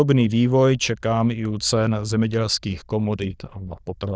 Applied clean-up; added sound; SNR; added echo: neural diffusion model UNIVERSE++.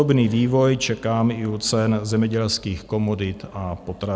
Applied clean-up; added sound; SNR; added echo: none; none; none; none.